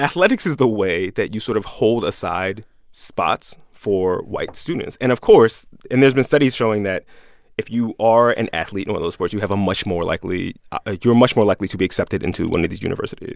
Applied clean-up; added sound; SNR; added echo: none; none; none; none.